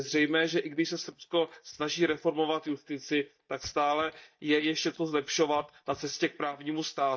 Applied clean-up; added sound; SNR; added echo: neural mask model DeepFilterNet 3.